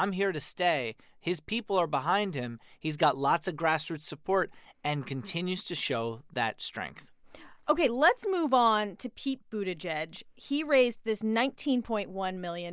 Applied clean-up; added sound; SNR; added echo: none; none; none; none.